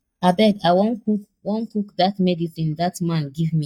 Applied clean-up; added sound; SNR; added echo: neural mask model DeepFilterNet 3.